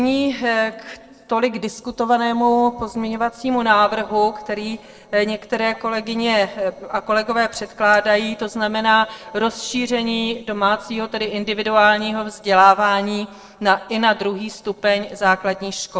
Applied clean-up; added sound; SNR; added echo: neural separator model SepFormer DNS4.